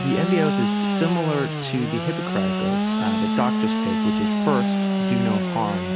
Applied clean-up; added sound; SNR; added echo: none; Sawing / Engine; -3 dB; none.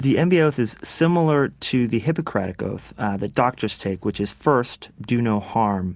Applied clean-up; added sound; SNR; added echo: none; none; none; none.